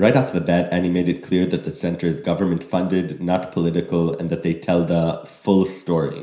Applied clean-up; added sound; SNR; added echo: none; none; none; reverberation time 0.5 s.